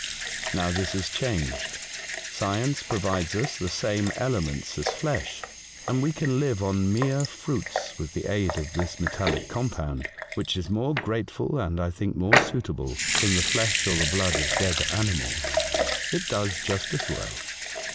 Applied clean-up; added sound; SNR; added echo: none; Sink (filling or washing) / Water tap, faucet / Liquid; 2 dB; none.